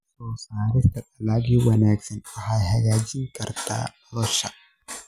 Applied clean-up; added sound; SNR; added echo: none; none; none; none.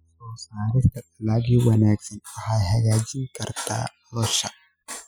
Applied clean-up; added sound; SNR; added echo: classical method spectral subtraction.